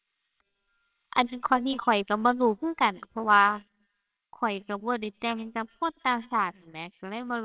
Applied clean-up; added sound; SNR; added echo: neural separator model SepFormer WHAMR!.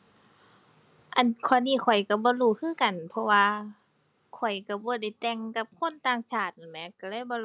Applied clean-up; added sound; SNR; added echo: none; none; none; none.